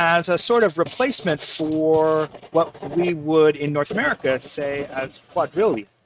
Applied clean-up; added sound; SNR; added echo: neural mask model RNNoise.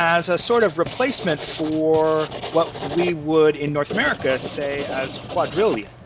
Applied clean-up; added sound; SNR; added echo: none; Writing; 12 dB; none.